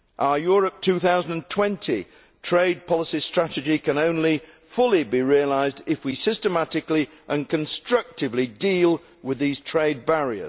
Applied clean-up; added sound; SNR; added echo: none; none; none; none.